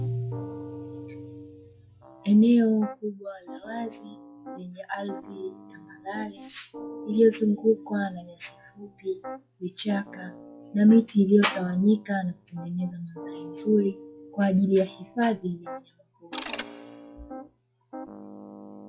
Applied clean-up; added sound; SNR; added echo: classical method log-MMSE.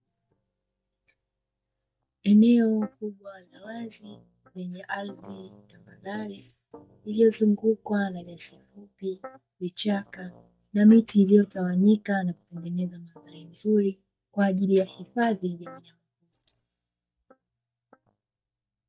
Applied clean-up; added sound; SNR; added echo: neural mask model DeepFilterNet 3.